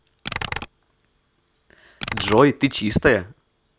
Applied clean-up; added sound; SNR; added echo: none; Computer keyboard; 10 dB; none.